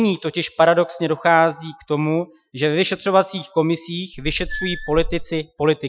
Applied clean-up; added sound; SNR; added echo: classical method Wiener filter.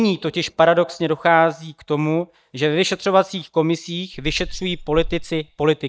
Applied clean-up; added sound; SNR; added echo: neural mask model DeepFilterNet 3.